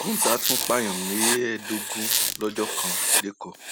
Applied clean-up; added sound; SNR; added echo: none; Squeak + Writing; -2 dB; none.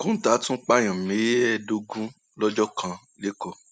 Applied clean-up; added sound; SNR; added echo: none; none; none; none.